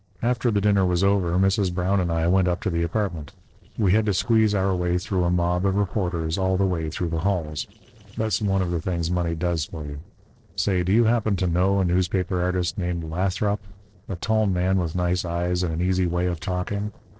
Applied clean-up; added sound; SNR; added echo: neural separator model SepFormer DNS4.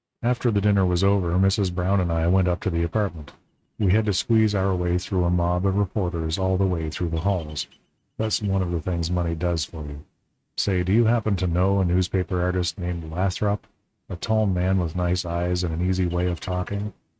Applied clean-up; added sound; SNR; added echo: neural mask model RNNoise.